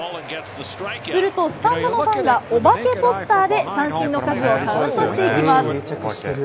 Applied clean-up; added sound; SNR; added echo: none; none; none; none.